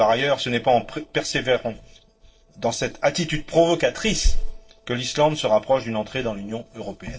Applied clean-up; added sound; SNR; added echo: neural separator model SepFormer DNS4.